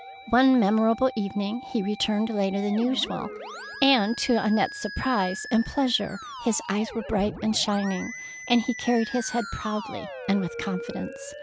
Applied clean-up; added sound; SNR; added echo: none; Musical instrument; 13 dB; none.